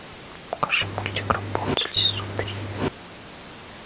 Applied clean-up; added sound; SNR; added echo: none; Engine; 2 dB; none.